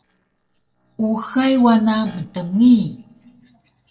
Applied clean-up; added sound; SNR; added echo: neural separator model SepFormer DNS4.